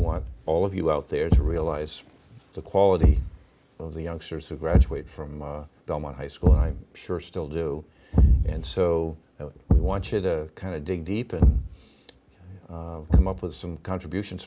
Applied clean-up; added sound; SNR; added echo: none; Thump, thud; -3 dB; none.